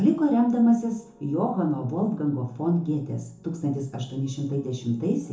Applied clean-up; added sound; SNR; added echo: none; none; none; reverberation time 0.6 s.